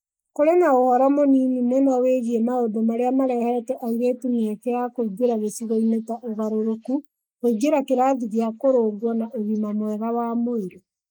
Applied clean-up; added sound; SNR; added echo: neural mask model Resemble Enhance denoiser.